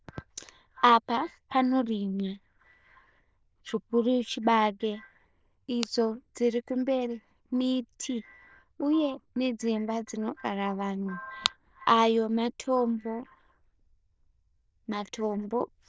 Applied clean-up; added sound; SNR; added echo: neural diffusion model UNIVERSE++.